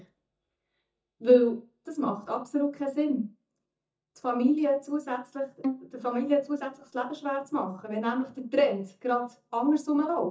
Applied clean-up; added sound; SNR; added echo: neural mask model DeepFilterNet 3.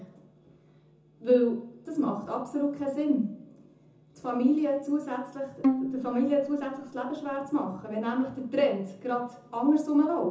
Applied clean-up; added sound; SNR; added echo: none; Bowed string instrument; 3 dB; reverberation time 0.5 s.